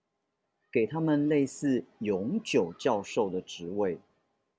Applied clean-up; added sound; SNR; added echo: none; none; none; none.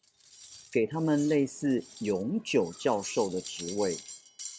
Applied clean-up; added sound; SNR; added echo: none; Cutlery, silverware; 15 dB; none.